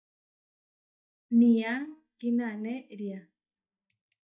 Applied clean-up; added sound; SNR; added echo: neural mask model DeepFilterNet 3.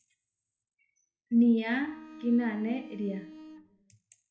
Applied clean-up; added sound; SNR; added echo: none; Bowed string instrument; 17 dB; reverberation time 1.0 s.